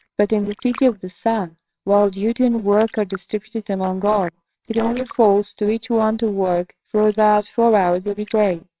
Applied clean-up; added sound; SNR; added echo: neural separator model SepFormer WHAMR!.